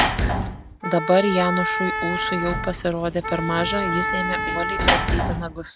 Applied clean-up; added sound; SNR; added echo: none; Wind instrument, woodwind instrument + Sliding door / Slam; 0 dB; none.